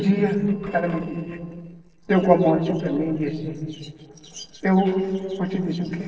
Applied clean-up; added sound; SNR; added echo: neural separator model SepFormer DNS4.